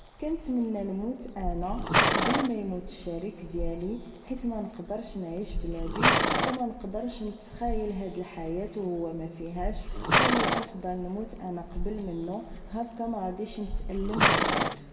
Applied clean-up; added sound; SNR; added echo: none; Livestock, farm animals, working animals; -3 dB; reverberation time 1.8 s.